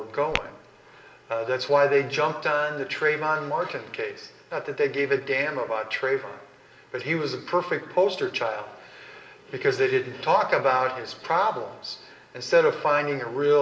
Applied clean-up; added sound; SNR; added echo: none; Tap / Glass; 12 dB; reverberation time 2.1 s.